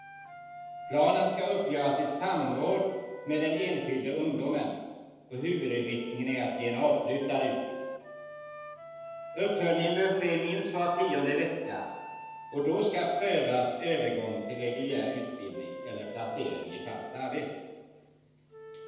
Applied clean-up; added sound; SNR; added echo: none; Wind instrument, woodwind instrument; 14 dB; reverberation time 1.1 s.